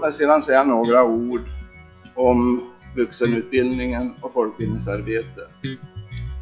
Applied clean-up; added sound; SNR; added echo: classical method log-MMSE.